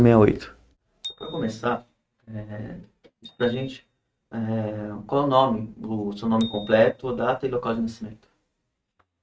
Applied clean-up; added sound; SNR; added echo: neural mask model RNNoise.